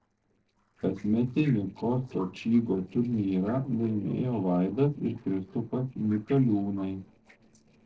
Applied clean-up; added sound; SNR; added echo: neural separator model SepFormer DNS4.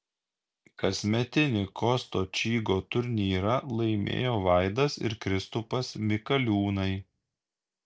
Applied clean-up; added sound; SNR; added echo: none; none; none; none.